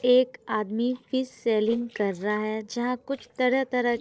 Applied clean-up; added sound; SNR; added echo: neural separator model SepFormer DNS4.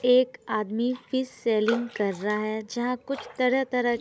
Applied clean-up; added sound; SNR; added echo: none; Raindrop; 17 dB; none.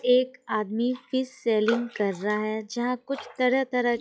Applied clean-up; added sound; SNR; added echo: classical method log-MMSE.